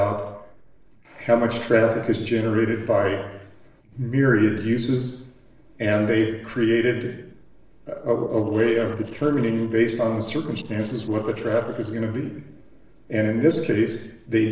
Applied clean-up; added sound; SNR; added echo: neural separator model SepFormer DNS4.